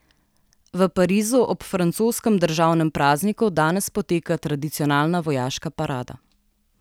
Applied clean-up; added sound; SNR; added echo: none; none; none; none.